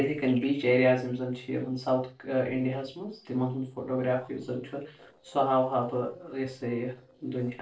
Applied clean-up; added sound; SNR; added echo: neural separator model SepFormer DNS4.